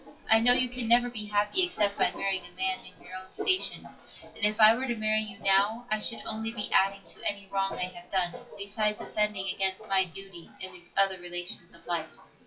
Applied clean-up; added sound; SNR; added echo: classical method WPE with log-MMSE.